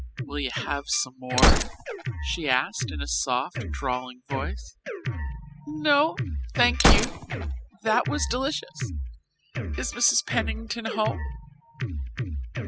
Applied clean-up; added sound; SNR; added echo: classical method spectral subtraction.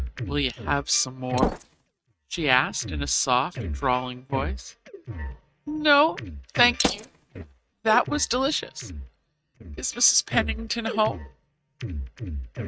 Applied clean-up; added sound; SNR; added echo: neural mask model RNNoise.